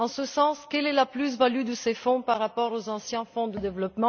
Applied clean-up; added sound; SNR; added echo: none; none; none; none.